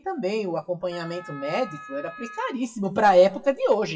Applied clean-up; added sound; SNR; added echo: classical method WPE with log-MMSE.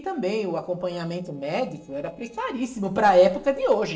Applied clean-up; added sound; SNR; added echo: neural separator model SepFormer DNS4.